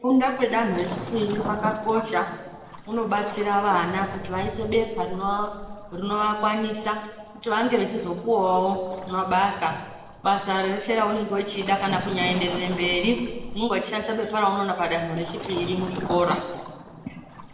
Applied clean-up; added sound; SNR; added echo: none; Waves, surf; 12 dB; reverberation time 1.1 s.